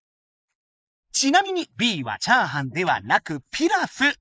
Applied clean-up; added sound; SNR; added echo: neural mask model Resemble Enhance denoiser.